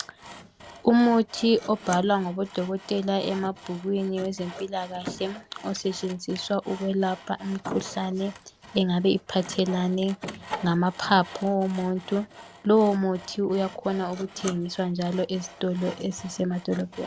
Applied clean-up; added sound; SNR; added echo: none; Sawing; 16 dB; none.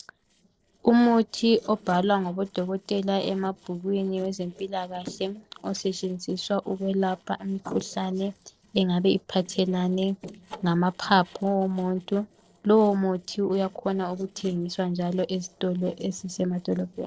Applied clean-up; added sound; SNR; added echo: neural separator model SepFormer DNS4.